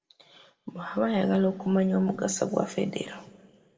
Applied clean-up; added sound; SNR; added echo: none; none; none; reverberation time 1.2 s.